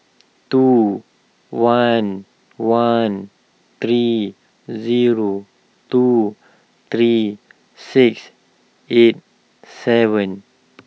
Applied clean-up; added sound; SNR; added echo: none; none; none; none.